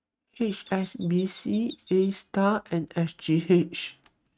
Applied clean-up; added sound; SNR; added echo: neural mask model RNNoise.